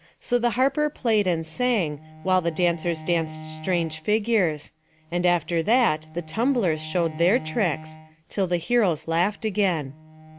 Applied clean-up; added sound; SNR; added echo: none; Bowed string instrument; 17 dB; none.